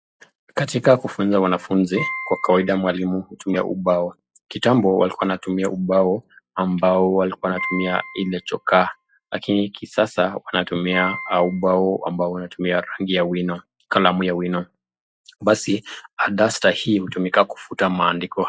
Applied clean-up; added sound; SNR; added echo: classical method log-MMSE.